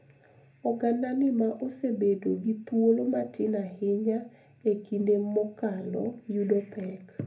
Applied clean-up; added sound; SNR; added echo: none; none; none; reverberation time 0.3 s.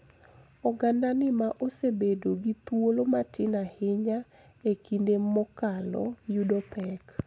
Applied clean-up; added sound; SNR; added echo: none; none; none; none.